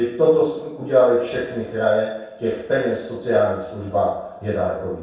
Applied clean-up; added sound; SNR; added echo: none; none; none; reverberation time 0.7 s.